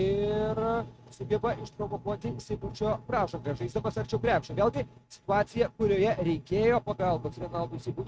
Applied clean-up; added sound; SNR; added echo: neural mask model RNNoise.